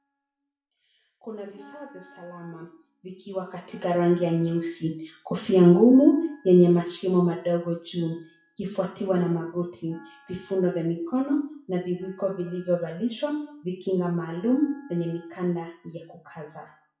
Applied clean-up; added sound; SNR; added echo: classical method WPE with log-MMSE.